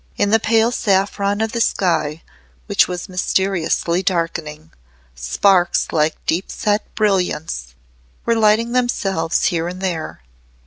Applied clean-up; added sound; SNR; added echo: none; none; none; none.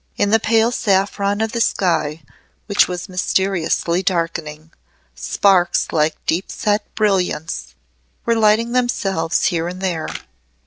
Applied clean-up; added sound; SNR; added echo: neural separator model SepFormer DNS4.